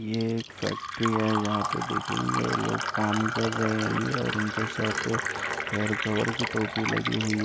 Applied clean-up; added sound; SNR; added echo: none; Fill (with liquid); 2 dB; none.